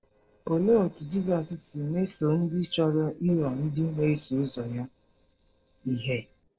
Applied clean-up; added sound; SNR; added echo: neural separator model SepFormer DNS4.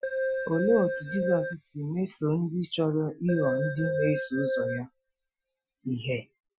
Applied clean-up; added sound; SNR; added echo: classical method Wiener filter.